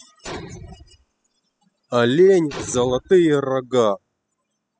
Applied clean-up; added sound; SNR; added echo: classical method spectral subtraction.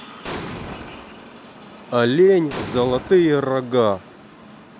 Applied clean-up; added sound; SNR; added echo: none; Explosion; 15 dB; none.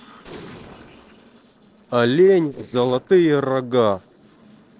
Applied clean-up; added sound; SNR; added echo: neural separator model SepFormer DNS4.